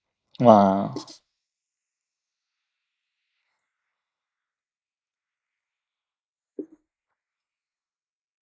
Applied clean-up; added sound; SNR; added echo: neural mask model Resemble Enhance denoiser.